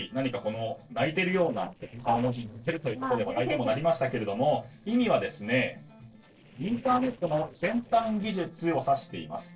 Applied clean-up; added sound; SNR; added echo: neural separator model SepFormer DNS4.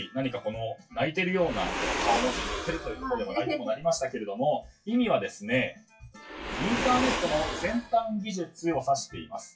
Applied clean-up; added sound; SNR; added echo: classical method WPE with log-MMSE.